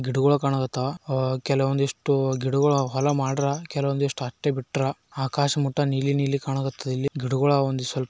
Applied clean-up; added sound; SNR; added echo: none; none; none; none.